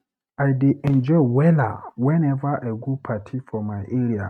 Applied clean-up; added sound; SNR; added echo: neural mask model RNNoise.